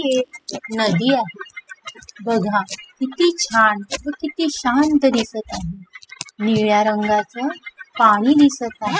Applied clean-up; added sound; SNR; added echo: classical method spectral subtraction.